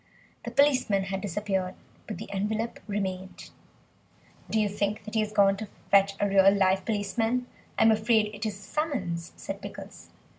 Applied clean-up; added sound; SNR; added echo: none; none; none; none.